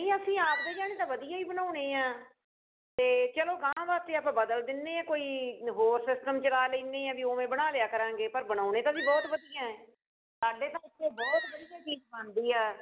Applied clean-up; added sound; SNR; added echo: none; Animal; 10 dB; none.